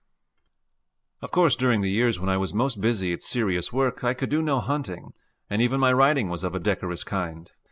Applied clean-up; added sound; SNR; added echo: none; none; none; none.